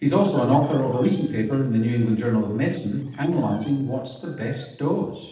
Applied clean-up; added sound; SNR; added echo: neural separator model SepFormer DNS4.